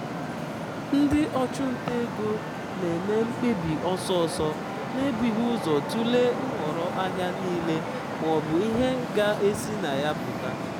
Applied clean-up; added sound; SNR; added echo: none; Traffic noise, roadway noise; 4 dB; none.